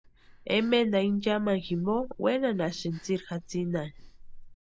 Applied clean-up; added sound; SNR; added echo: none; Breathing; 18 dB; none.